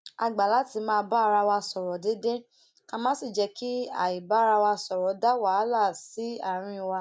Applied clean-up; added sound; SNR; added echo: none; none; none; none.